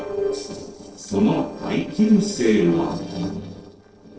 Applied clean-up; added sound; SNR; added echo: neural separator model SepFormer DNS4.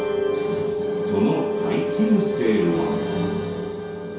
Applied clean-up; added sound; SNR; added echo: none; Telephone; 3 dB; reverberation time 0.7 s.